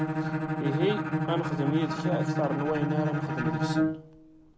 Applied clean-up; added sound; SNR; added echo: none; Bowed string instrument; -3 dB; none.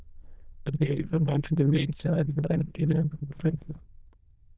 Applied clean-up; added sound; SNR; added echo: neural diffusion model UNIVERSE++.